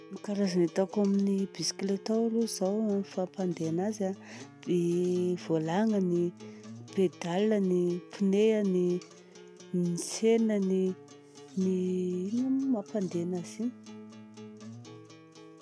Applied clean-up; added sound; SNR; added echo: none; Acoustic guitar; 19 dB; none.